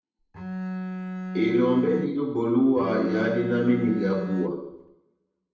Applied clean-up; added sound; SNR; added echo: none; Bowed string instrument; 8 dB; reverberation time 0.9 s.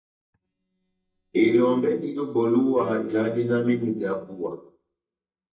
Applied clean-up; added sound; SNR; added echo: neural mask model DeepFilterNet 3.